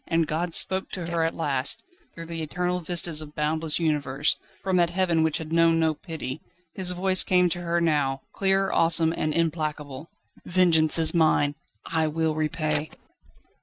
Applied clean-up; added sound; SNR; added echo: neural mask model RNNoise.